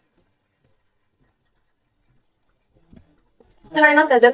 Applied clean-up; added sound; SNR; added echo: neural mask model DeepFilterNet 3.